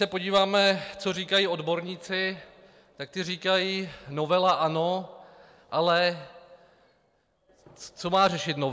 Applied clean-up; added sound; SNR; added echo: none; none; none; none.